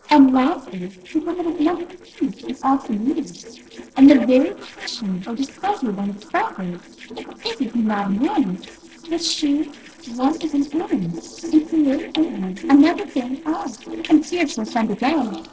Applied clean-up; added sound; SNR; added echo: neural separator model SepFormer DNS4.